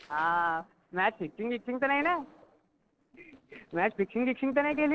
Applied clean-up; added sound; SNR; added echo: neural separator model SepFormer DNS4.